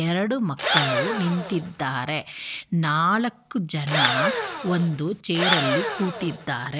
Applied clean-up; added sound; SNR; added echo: none; Engine / Drill; 0 dB; none.